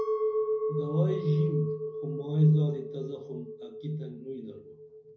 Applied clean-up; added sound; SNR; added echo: none; Chink, clink; 4 dB; reverberation time 0.4 s.